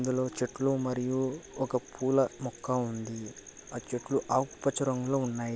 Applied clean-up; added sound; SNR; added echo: none; none; none; none.